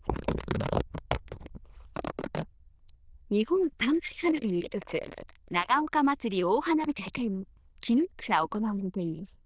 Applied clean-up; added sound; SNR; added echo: neural diffusion model UNIVERSE++.